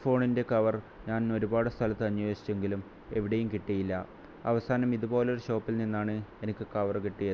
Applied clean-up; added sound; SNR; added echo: none; none; none; none.